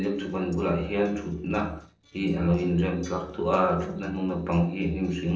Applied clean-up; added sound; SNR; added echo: neural separator model SepFormer DNS4.